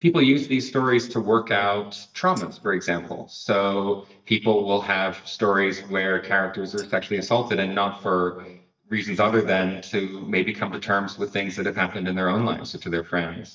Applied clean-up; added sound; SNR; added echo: neural mask model DeepFilterNet 3.